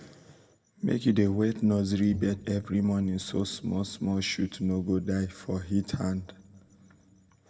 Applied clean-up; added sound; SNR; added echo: none; Bowed string instrument; 17 dB; reverberation time 1.1 s.